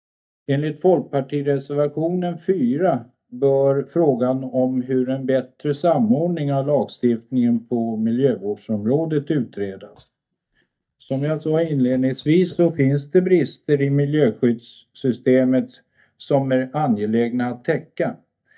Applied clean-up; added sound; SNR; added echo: neural mask model DeepFilterNet 3.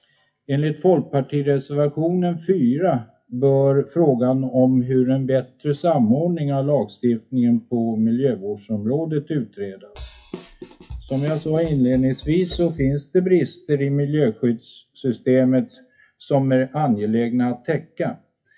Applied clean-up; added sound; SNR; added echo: classical method WPE with log-MMSE.